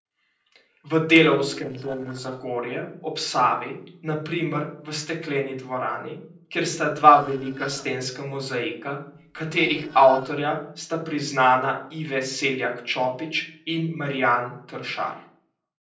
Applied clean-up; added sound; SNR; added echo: neural separator model SepFormer DNS4.